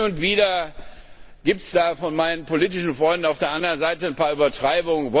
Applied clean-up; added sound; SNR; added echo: none; Squeak / Walk, footsteps; 19 dB; none.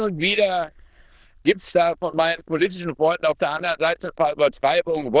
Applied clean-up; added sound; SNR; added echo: neural diffusion model UNIVERSE++.